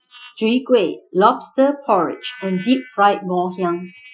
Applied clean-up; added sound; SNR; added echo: classical method Wiener filter.